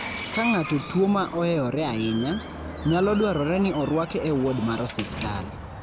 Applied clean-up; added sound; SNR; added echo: none; Door; 9 dB; none.